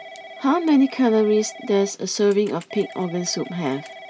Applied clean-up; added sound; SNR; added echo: none; Telephone / Typing; 18 dB; none.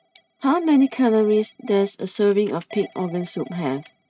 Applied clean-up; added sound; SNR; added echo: neural mask model RNNoise.